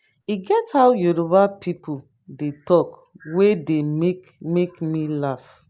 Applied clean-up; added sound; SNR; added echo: none; none; none; none.